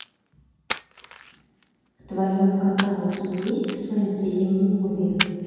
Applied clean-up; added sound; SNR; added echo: none; Splash, splatter; 10 dB; reverberation time 2.1 s.